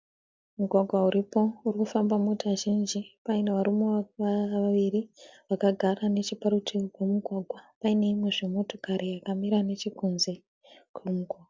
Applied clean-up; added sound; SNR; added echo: none; none; none; none.